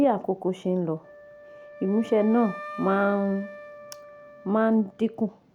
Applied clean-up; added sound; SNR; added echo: none; Wind instrument, woodwind instrument; 17 dB; none.